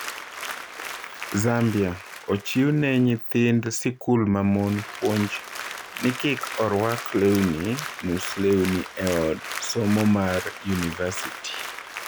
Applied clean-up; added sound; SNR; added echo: none; Applause; 12 dB; none.